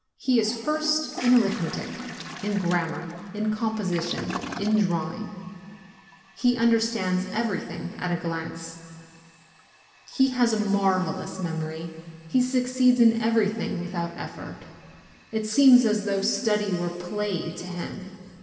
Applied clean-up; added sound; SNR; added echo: none; Toilet flush; 18 dB; reverberation time 2.3 s.